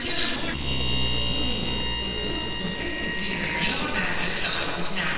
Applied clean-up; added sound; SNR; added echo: neural separator model SepFormer WHAMR!.